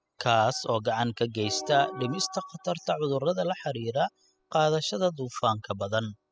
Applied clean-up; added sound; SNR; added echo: classical method spectral subtraction.